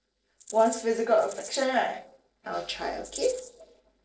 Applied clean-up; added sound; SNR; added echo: neural separator model SepFormer DNS4.